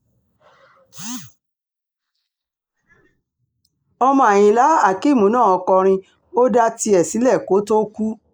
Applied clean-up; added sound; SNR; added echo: neural mask model Resemble Enhance denoiser.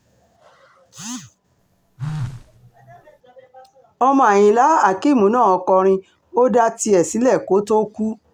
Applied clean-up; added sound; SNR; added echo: none; Telephone; 13 dB; none.